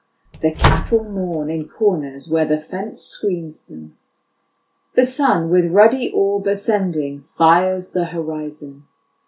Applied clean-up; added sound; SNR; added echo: none; Slam; 3 dB; none.